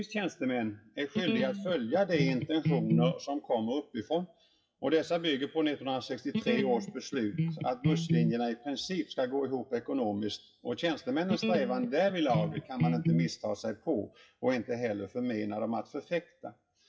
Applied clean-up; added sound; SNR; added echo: classical method WPE with log-MMSE.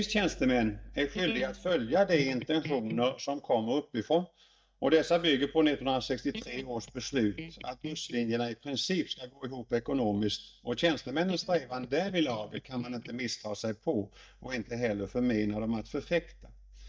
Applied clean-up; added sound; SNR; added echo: neural mask model DeepFilterNet 3.